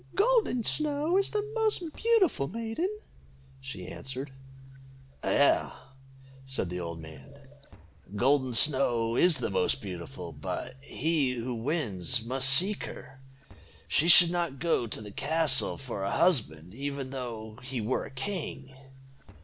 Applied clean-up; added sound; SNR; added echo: none; Boom; 19 dB; none.